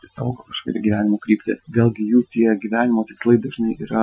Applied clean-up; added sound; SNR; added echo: classical method Wiener filter.